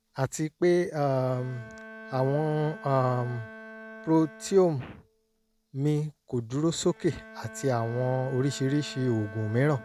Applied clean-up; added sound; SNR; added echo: none; Bowed string instrument; 18 dB; none.